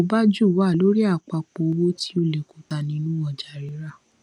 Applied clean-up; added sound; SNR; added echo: none; none; none; none.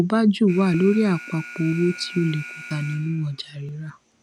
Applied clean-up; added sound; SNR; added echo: none; Alarm; 17 dB; none.